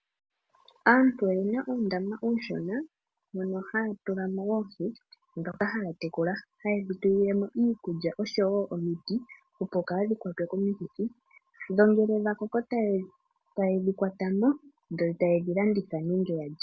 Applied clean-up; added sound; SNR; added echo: none; none; none; none.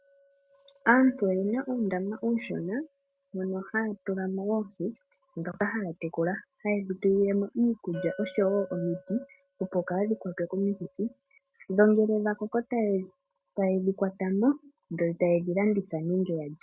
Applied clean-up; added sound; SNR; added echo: neural mask model RNNoise.